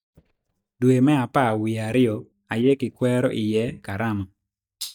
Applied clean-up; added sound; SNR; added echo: neural mask model DeepFilterNet 3.